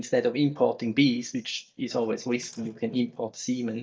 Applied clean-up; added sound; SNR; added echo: neural mask model DeepFilterNet 3.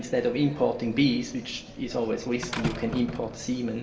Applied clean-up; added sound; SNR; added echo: none; Slam; 11 dB; reverberation time 1.0 s.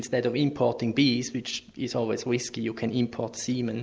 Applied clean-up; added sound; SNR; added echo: none; none; none; none.